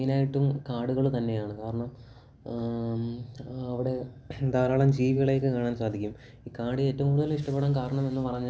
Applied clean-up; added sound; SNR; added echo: none; none; none; none.